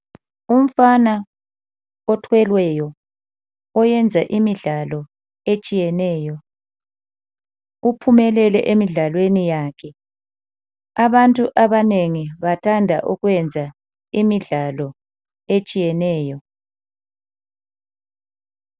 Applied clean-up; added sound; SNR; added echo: none; none; none; none.